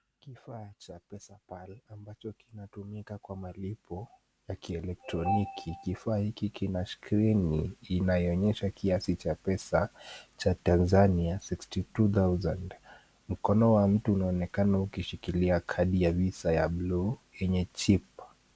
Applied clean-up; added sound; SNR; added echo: none; none; none; none.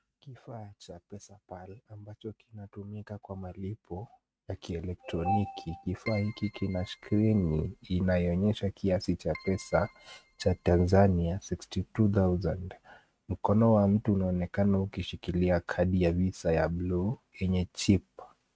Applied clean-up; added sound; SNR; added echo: neural mask model RNNoise.